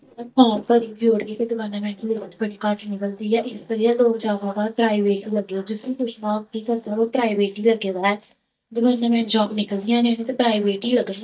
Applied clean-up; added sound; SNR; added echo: neural mask model DeepFilterNet 3.